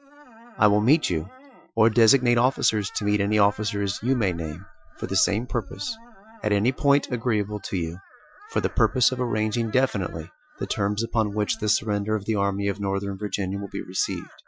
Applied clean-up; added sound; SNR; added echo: classical method Wiener filter.